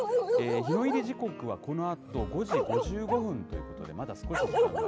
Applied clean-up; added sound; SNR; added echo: none; Bark; -2 dB; none.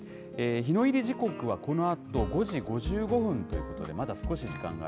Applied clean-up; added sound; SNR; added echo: none; none; none; none.